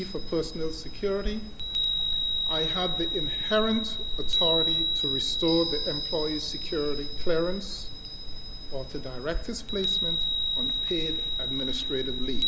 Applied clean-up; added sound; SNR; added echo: none; Chime; -3 dB; none.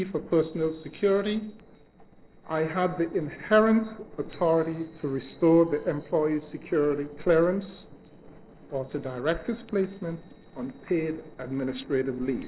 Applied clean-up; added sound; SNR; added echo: neural separator model SepFormer DNS4.